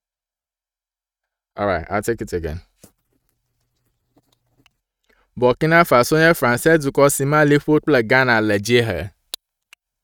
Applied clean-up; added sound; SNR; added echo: neural mask model RNNoise.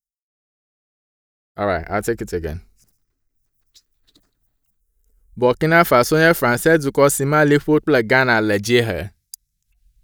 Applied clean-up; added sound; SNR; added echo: neural mask model DeepFilterNet 3.